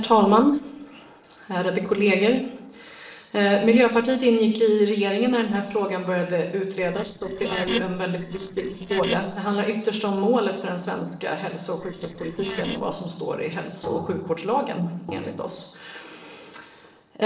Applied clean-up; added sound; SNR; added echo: neural separator model SepFormer DNS4.